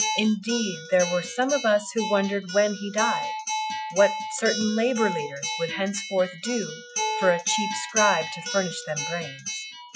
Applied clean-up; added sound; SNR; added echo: classical method Wiener filter.